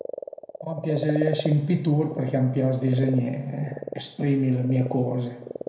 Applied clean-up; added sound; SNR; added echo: none; Frog; 11 dB; reverberation time 0.7 s.